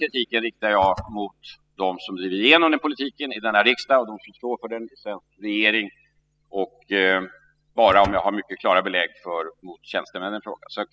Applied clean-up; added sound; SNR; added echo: classical method spectral subtraction.